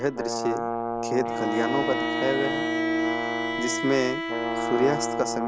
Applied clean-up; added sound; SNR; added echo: none; Bowed string instrument + Brass instrument; -1 dB; none.